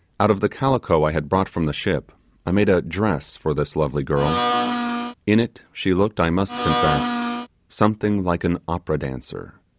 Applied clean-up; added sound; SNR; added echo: none; Domestic sounds, home sounds; 0 dB; none.